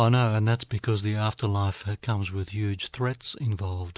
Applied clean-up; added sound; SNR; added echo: none; none; none; none.